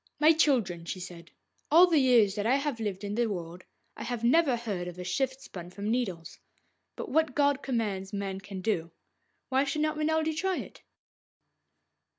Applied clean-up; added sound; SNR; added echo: none; none; none; none.